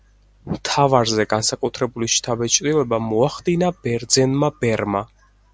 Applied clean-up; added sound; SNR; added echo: none; none; none; none.